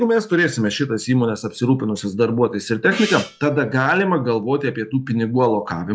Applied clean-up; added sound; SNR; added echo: classical method log-MMSE.